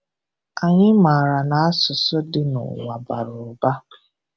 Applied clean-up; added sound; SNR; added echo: none; none; none; none.